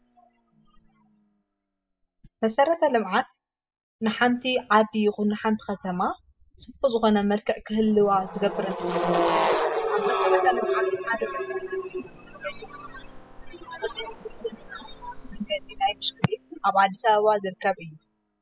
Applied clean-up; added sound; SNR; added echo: classical method spectral subtraction.